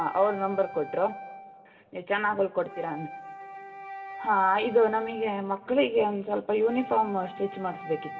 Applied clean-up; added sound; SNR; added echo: none; Wind instrument, woodwind instrument; 14 dB; reverberation time 2.8 s.